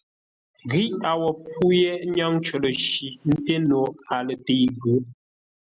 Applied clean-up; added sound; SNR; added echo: none; none; none; none.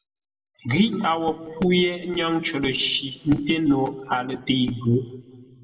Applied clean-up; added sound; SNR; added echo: none; none; none; reverberation time 1.1 s.